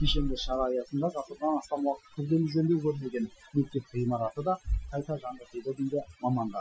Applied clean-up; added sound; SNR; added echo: classical method Wiener filter.